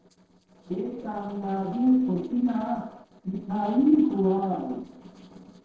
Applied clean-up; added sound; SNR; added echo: neural separator model SepFormer DNS4.